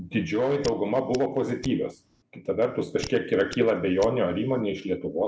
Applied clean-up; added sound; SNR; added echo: none; Hands; 19 dB; none.